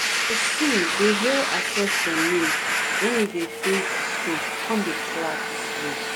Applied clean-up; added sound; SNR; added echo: none; Domestic sounds, home sounds; -2 dB; none.